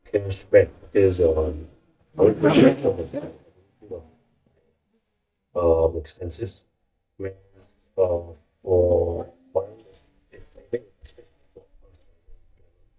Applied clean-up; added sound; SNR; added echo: neural mask model DeepFilterNet 3.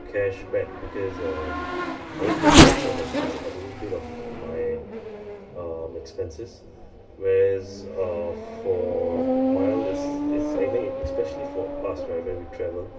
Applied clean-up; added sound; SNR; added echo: none; Race car, auto racing / Accelerating, revving, vroom; -4 dB; reverberation time 2.6 s.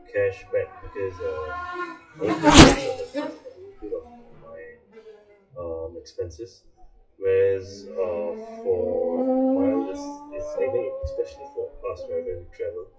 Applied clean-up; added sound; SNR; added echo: classical method WPE with log-MMSE.